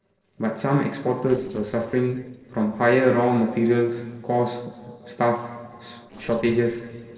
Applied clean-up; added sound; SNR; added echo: neural separator model SepFormer DNS4.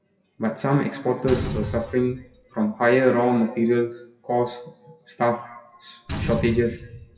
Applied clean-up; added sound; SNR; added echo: classical method WPE with log-MMSE.